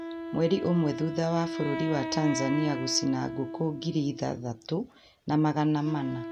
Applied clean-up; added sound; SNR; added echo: none; Wind instrument, woodwind instrument; 8 dB; none.